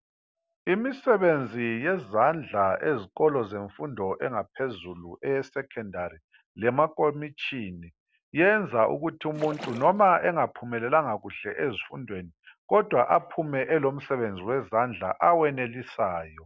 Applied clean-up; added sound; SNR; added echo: none; Splash, splatter; 15 dB; none.